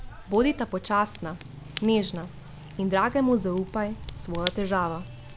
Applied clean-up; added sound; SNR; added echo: none; Fire / Rain; 11 dB; none.